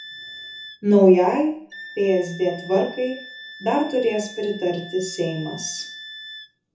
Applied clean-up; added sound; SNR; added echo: none; Wind instrument, woodwind instrument; 17 dB; reverberation time 0.5 s.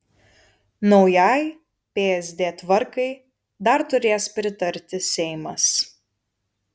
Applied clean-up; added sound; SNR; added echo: none; none; none; none.